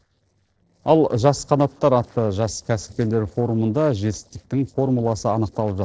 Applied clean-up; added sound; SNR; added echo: neural separator model SepFormer DNS4.